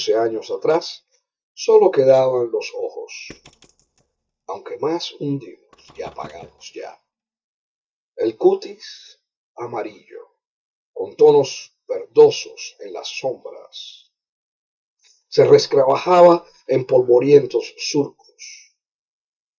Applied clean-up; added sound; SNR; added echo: neural mask model DeepFilterNet 3.